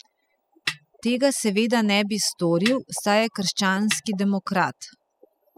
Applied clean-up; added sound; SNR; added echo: classical method spectral subtraction.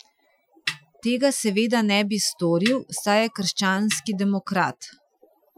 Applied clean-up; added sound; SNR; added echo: classical method Wiener filter.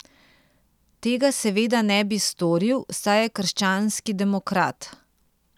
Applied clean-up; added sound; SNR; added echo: none; none; none; none.